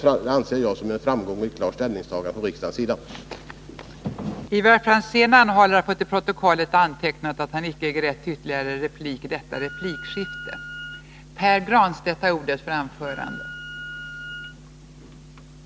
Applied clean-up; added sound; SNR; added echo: none; Wind instrument, woodwind instrument; 15 dB; none.